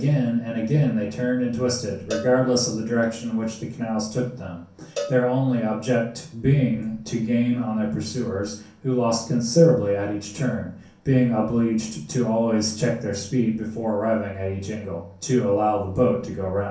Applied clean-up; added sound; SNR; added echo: none; Cowbell; 15 dB; reverberation time 0.6 s.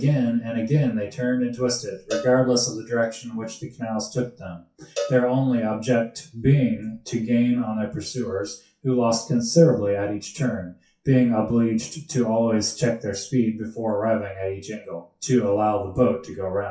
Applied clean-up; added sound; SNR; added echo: classical method WPE with log-MMSE.